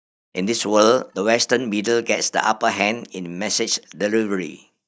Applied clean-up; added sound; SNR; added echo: neural mask model DeepFilterNet 3.